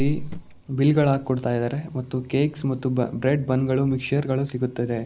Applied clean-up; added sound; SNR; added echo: none; Cricket; 13 dB; none.